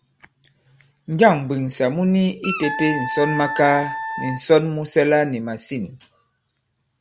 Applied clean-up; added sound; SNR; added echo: none; Wind instrument, woodwind instrument; 7 dB; none.